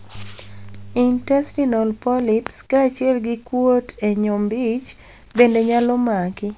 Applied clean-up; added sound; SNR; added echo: none; none; none; none.